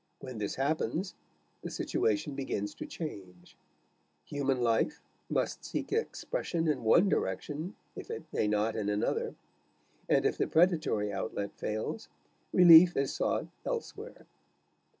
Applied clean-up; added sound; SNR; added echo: none; none; none; none.